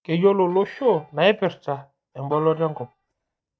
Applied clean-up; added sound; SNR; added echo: neural mask model DeepFilterNet 3.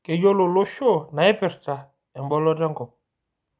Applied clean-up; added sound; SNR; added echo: none; none; none; none.